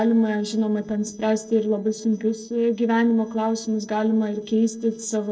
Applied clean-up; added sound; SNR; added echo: neural separator model SepFormer DNS4.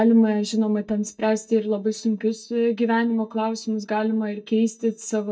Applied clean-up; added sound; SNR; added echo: neural mask model DeepFilterNet 3.